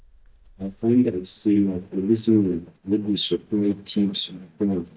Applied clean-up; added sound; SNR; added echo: neural mask model DeepFilterNet 3.